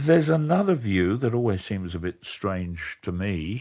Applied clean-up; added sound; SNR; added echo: none; none; none; none.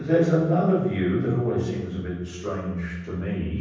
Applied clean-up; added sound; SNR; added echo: none; none; none; reverberation time 1.1 s.